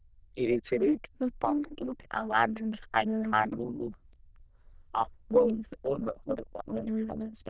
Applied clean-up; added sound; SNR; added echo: neural diffusion model UNIVERSE++.